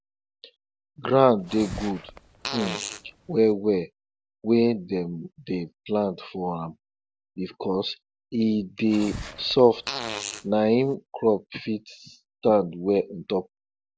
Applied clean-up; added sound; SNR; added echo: none; Fart; 11 dB; none.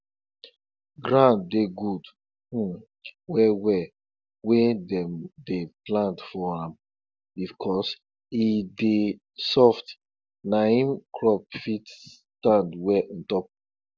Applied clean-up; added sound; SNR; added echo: none; none; none; none.